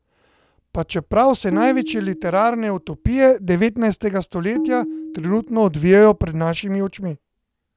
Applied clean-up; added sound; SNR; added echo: none; Tabla; 11 dB; none.